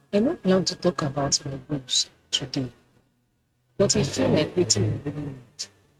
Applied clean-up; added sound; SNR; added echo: neural mask model RNNoise.